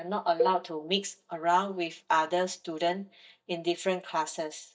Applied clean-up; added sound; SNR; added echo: neural mask model DeepFilterNet 3.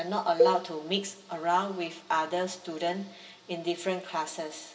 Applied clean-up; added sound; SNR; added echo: none; Cowbell; 0 dB; reverberation time 1.8 s.